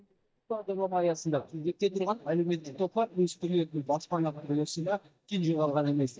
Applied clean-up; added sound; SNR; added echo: neural mask model DeepFilterNet 3.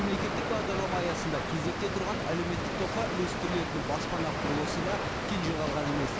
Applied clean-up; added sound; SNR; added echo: none; Water; -1 dB; none.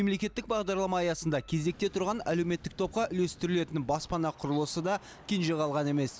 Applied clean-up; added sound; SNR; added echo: none; none; none; none.